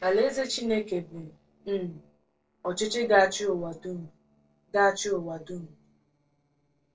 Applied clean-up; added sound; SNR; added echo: neural separator model SepFormer DNS4.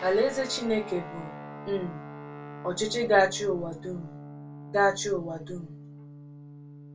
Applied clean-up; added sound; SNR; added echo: none; Guitar; 12 dB; reverberation time 0.2 s.